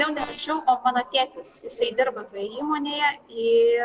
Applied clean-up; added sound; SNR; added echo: neural separator model SepFormer DNS4.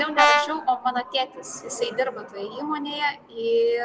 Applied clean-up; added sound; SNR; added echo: none; Brass instrument; -3 dB; none.